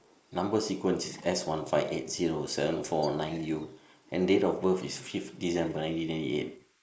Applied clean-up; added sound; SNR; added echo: neural mask model Resemble Enhance denoiser.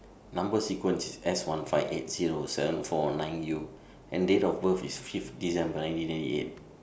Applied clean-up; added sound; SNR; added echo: none; none; none; none.